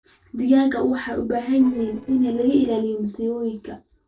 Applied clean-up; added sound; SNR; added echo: neural separator model SepFormer DNS4.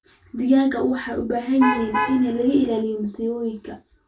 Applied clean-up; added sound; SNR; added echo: none; Alarm / Truck; 5 dB; reverberation time 0.1 s.